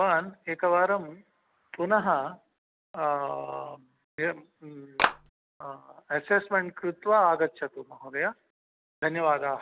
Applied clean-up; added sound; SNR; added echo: none; Clapping; -3 dB; none.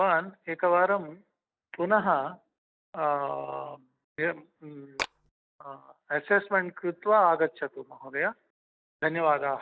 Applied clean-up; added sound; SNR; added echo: neural mask model DeepFilterNet 3.